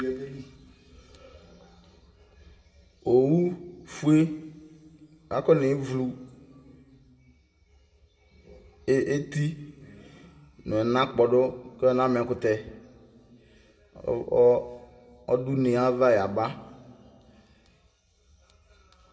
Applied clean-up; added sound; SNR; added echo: none; none; none; reverberation time 1.0 s.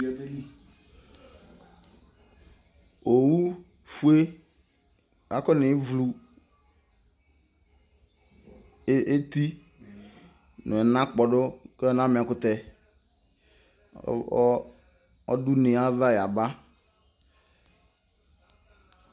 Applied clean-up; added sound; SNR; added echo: none; none; none; none.